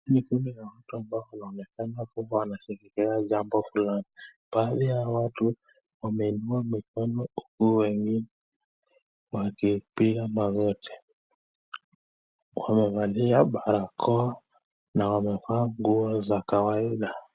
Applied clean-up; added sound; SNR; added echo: none; none; none; none.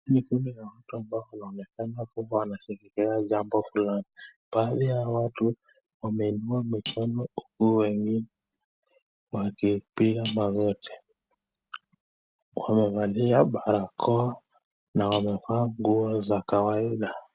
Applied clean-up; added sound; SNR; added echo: none; Cutlery, silverware; 18 dB; none.